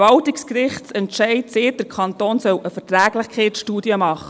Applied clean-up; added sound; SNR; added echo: none; none; none; none.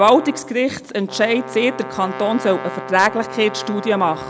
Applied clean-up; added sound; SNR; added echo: none; Brass instrument; 12 dB; none.